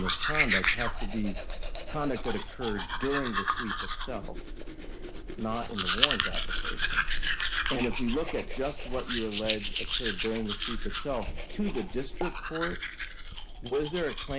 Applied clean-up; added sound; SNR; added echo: none; Domestic sounds, home sounds; -4 dB; none.